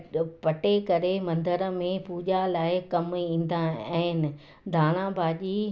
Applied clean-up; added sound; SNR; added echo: none; none; none; none.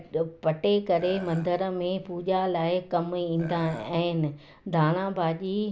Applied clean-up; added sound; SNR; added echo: none; Burping, eructation; 16 dB; none.